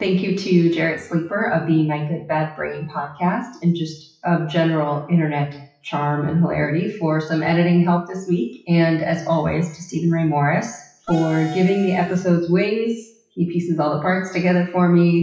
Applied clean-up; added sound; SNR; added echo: classical method WPE with log-MMSE.